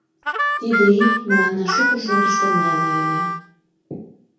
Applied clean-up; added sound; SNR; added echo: none; Harmonica; -2 dB; reverberation time 0.6 s.